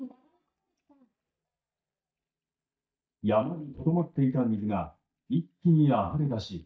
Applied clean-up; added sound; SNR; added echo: neural mask model DeepFilterNet 3.